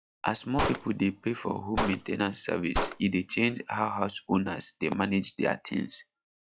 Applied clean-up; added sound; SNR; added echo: classical method log-MMSE.